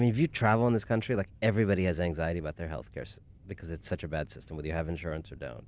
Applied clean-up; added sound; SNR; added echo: none; none; none; none.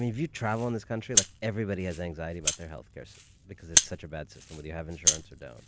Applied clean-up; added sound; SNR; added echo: none; Rattle (instrument); -3 dB; none.